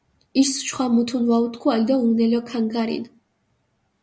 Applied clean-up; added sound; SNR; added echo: none; none; none; none.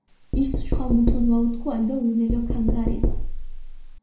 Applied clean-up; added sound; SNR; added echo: none; Knock; 0 dB; reverberation time 0.4 s.